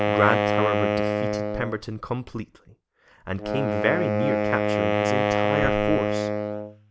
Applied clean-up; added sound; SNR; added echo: none; Wind instrument, woodwind instrument; -4 dB; none.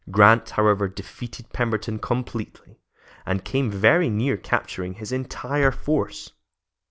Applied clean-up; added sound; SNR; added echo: none; none; none; none.